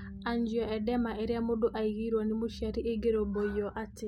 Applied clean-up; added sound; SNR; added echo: none; Bass guitar; 18 dB; none.